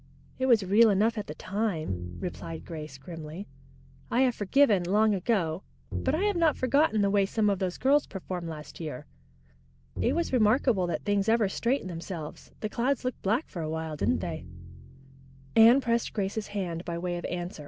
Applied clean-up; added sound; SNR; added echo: none; Bowed string instrument; 14 dB; none.